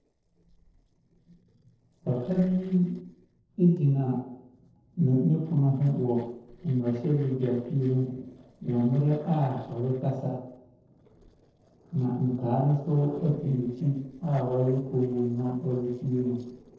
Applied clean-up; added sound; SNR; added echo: neural separator model SepFormer DNS4.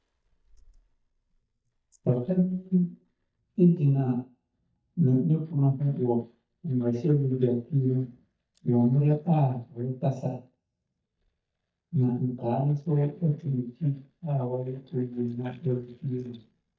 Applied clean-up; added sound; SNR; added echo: neural mask model DeepFilterNet 3.